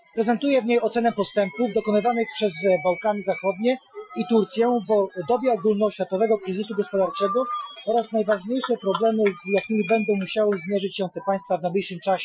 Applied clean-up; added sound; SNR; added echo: classical method Wiener filter.